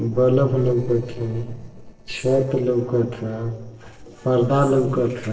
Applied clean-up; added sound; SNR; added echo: neural separator model SepFormer DNS4.